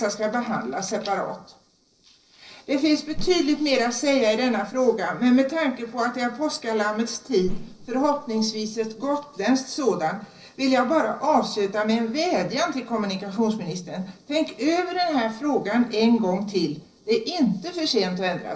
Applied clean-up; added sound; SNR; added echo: neural separator model SepFormer DNS4.